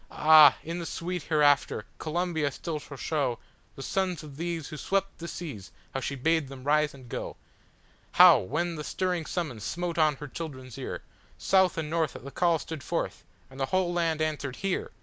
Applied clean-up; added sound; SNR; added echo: none; none; none; none.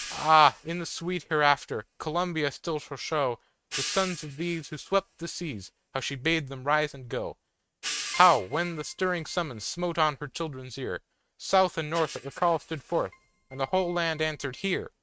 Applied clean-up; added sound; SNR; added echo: neural mask model RNNoise.